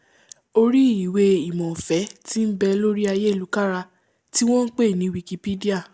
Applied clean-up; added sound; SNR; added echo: none; none; none; none.